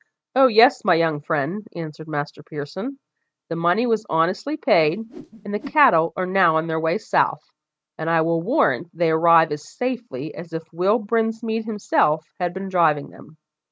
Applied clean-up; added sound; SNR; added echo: neural mask model RNNoise.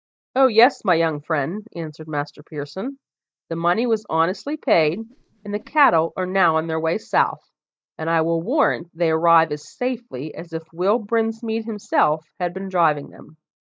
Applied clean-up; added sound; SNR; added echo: neural mask model DeepFilterNet 3.